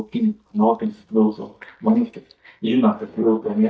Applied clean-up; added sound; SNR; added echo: neural mask model DeepFilterNet 3.